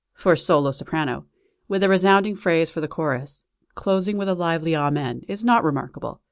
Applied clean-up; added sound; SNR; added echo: none; none; none; none.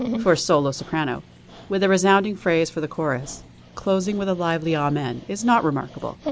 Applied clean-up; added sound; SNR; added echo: none; Dog; 14 dB; none.